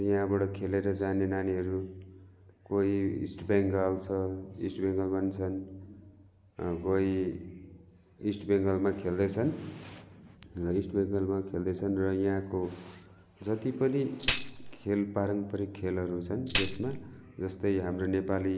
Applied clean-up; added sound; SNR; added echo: none; Tambourine; 3 dB; none.